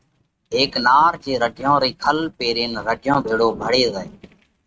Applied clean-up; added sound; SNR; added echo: neural mask model RNNoise.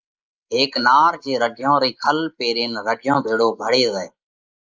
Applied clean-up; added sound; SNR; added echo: neural mask model Resemble Enhance denoiser.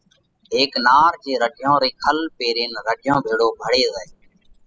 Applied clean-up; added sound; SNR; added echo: classical method spectral subtraction.